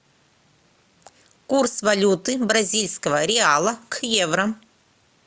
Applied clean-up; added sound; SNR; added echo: none; none; none; none.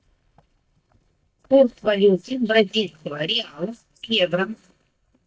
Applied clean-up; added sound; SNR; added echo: neural mask model DeepFilterNet 3.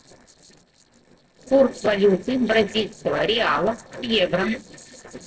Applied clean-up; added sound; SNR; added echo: neural separator model SepFormer DNS4.